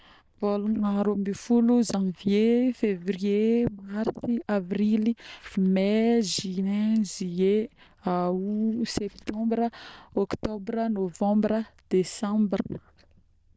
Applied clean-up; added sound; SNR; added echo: neural diffusion model UNIVERSE++.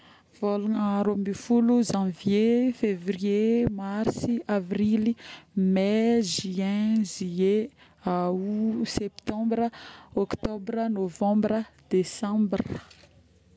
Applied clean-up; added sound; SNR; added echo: none; none; none; none.